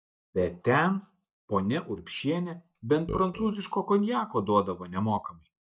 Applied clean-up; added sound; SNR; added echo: neural mask model DeepFilterNet 3.